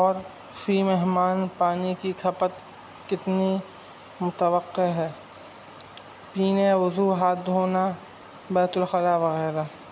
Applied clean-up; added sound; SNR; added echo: none; none; none; none.